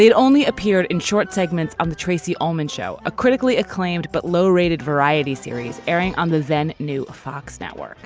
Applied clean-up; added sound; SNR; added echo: none; none; none; none.